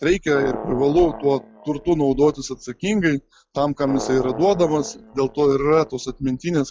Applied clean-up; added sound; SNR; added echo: classical method log-MMSE.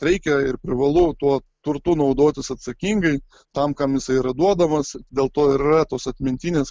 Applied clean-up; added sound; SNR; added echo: none; none; none; none.